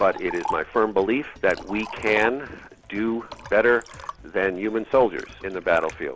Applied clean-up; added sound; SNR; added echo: none; Liquid; 15 dB; none.